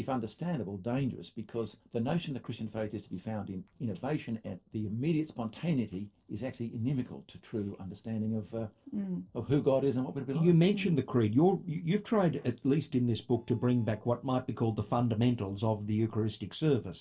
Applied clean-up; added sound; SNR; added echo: neural separator model SepFormer DNS4.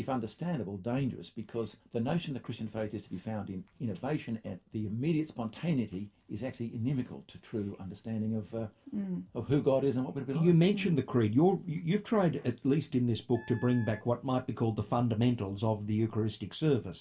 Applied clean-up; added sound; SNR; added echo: none; Wind instrument, woodwind instrument; 19 dB; reverberation time 0.2 s.